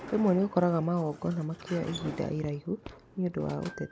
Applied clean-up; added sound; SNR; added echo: none; Sliding door; 15 dB; none.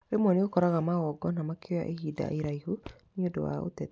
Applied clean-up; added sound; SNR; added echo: none; none; none; none.